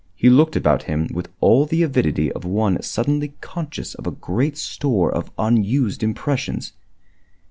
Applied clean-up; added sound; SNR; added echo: none; none; none; none.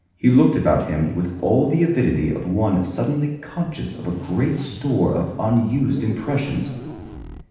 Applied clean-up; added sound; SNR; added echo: none; Zipper (clothing); 17 dB; reverberation time 0.9 s.